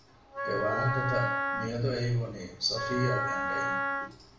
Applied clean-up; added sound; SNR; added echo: none; Wind instrument, woodwind instrument; 0 dB; reverberation time 0.5 s.